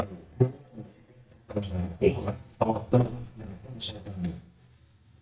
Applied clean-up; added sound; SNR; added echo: neural mask model DeepFilterNet 3.